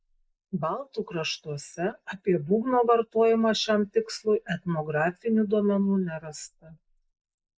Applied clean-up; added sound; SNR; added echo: neural mask model Resemble Enhance denoiser.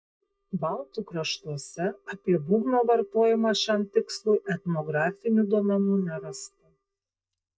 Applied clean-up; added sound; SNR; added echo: neural mask model DeepFilterNet 3.